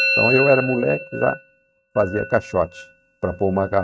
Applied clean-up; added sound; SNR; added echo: neural mask model RNNoise.